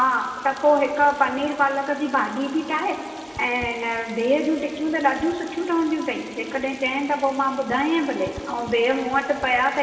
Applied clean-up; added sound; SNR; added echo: none; Stream; 19 dB; reverberation time 2.5 s.